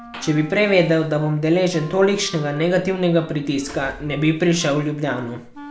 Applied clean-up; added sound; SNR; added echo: none; Wind instrument, woodwind instrument; 20 dB; none.